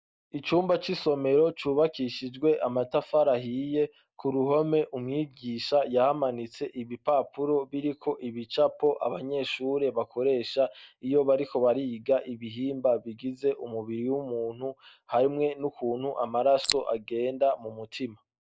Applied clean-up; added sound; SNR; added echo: neural mask model Resemble Enhance denoiser.